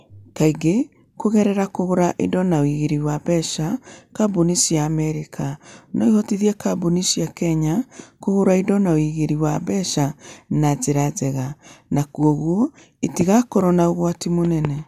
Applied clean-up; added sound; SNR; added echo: none; none; none; none.